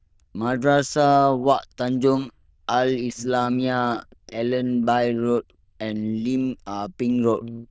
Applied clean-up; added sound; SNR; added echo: neural diffusion model UNIVERSE++.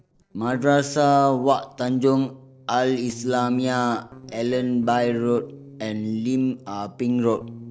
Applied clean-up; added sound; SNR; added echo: neural separator model SepFormer DNS4.